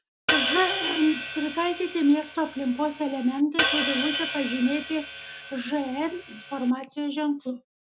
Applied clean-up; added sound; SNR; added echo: none; Hi-hat; 0 dB; none.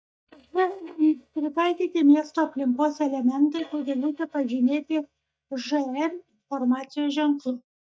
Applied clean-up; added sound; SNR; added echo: neural mask model DeepFilterNet 3.